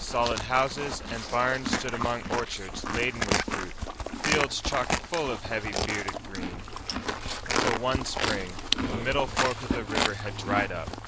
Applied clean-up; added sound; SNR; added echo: none; Livestock, farm animals, working animals; -1 dB; none.